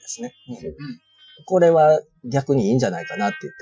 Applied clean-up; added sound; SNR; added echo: classical method Wiener filter.